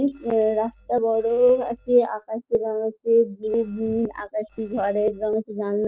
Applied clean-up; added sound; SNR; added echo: neural separator model SepFormer DNS4.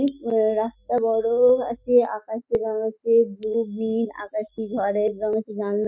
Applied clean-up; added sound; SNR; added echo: neural mask model DeepFilterNet 3.